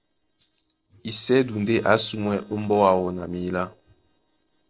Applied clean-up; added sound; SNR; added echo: neural separator model SepFormer DNS4.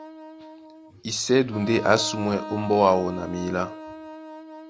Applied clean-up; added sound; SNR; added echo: none; Wind instrument, woodwind instrument; 13 dB; none.